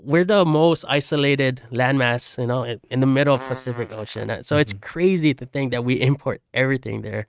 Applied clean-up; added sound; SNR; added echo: neural mask model RNNoise.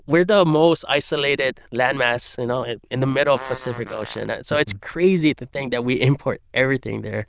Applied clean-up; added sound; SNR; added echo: neural diffusion model UNIVERSE++.